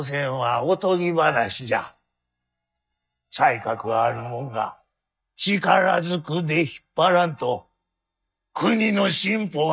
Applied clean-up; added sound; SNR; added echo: neural mask model DeepFilterNet 3.